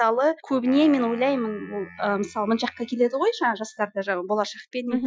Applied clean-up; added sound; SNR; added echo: classical method Wiener filter.